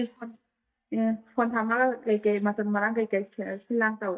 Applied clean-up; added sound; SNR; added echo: neural mask model DeepFilterNet 3.